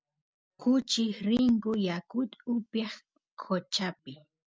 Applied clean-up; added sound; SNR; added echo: none; none; none; none.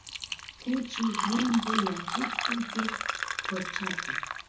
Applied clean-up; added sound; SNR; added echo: none; Fill (with liquid); 1 dB; reverberation time 0.6 s.